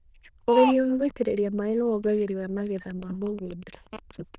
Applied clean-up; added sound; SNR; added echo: neural diffusion model UNIVERSE++.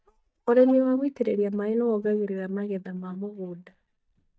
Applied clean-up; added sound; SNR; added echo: neural mask model DeepFilterNet 3.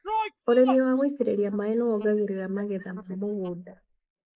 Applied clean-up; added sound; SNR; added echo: neural mask model Resemble Enhance denoiser.